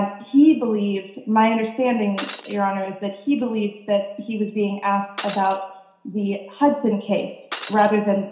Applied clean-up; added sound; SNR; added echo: none; Shatter; 2 dB; reverberation time 0.7 s.